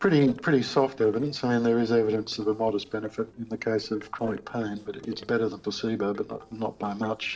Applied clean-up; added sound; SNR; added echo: neural separator model SepFormer DNS4.